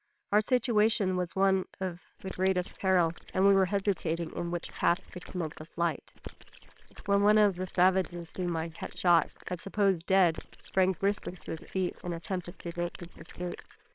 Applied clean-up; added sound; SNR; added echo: neural separator model SepFormer WHAMR!.